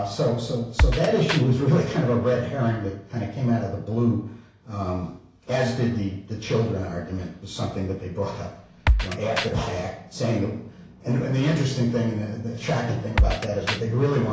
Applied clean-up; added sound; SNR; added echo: none; Drum kit; -1 dB; reverberation time 0.6 s.